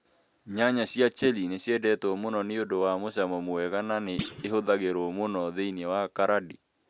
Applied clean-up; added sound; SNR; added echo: none; Thump, thud; 13 dB; none.